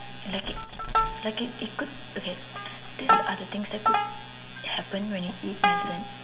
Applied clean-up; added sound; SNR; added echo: none; Plucked string instrument; -4 dB; reverberation time 0.3 s.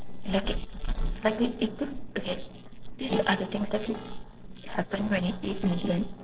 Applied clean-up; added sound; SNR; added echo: neural separator model SepFormer DNS4.